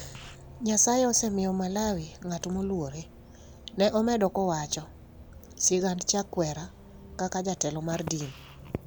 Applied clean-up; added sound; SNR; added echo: none; Bus; 18 dB; none.